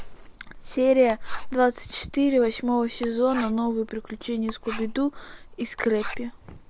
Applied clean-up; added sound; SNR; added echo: none; Writing; 11 dB; none.